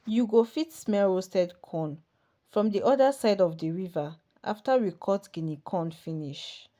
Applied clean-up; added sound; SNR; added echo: none; none; none; none.